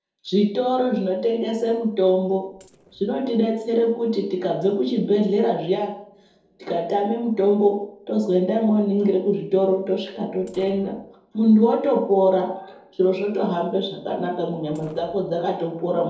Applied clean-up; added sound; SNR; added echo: neural separator model SepFormer DNS4.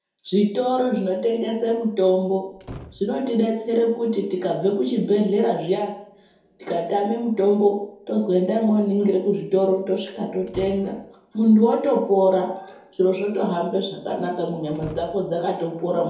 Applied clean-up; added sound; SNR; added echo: none; Slam; 19 dB; reverberation time 2.6 s.